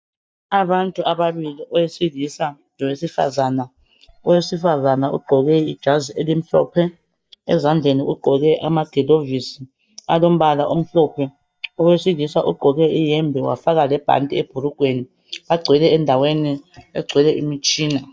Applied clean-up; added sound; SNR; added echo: neural mask model DeepFilterNet 3.